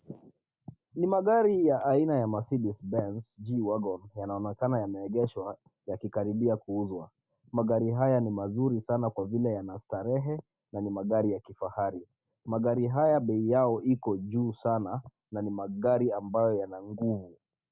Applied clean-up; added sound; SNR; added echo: none; none; none; none.